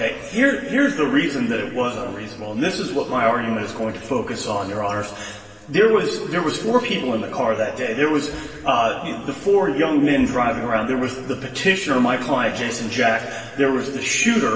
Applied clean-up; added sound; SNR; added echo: none; none; none; reverberation time 2.7 s.